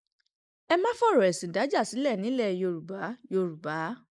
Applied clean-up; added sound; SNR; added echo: neural mask model Resemble Enhance denoiser.